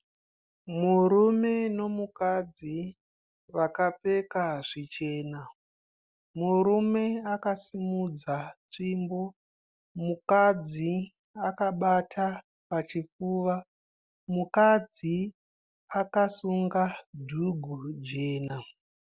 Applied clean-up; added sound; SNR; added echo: none; none; none; none.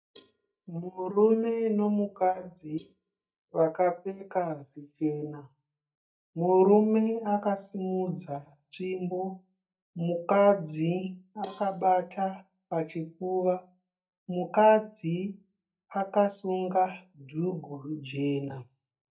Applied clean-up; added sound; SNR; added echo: neural mask model DeepFilterNet 3.